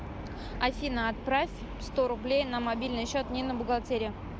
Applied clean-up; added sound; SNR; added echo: none; none; none; none.